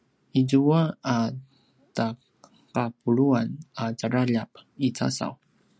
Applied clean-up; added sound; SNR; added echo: none; none; none; none.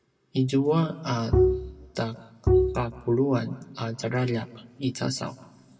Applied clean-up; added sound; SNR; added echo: none; Bowed string instrument; -3 dB; reverberation time 1.2 s.